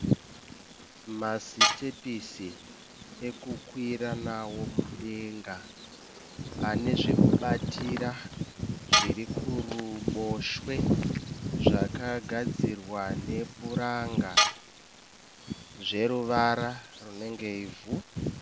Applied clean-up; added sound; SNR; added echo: none; Bird vocalization, bird call, bird song + Tools; -4 dB; none.